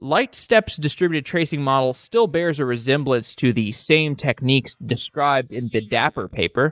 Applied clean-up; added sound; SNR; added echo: neural mask model Resemble Enhance denoiser.